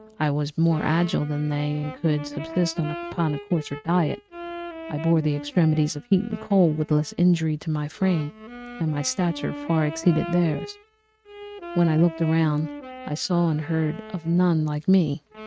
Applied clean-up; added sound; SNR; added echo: neural mask model RNNoise.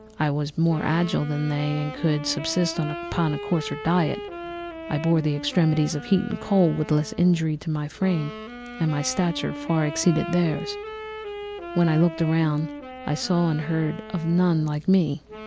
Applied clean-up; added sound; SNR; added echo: none; Wind instrument, woodwind instrument; 12 dB; none.